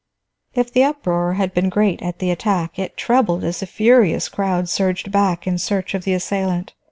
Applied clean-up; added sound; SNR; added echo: none; none; none; none.